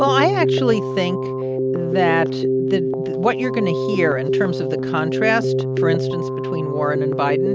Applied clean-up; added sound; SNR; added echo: none; Keyboard (musical); -1 dB; none.